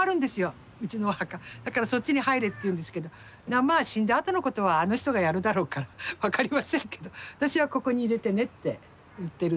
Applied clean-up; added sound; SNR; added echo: none; none; none; none.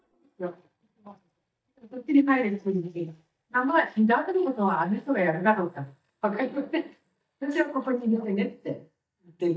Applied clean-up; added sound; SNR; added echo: neural mask model DeepFilterNet 3.